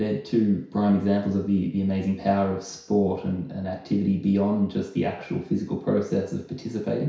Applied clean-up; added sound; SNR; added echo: none; none; none; reverberation time 0.6 s.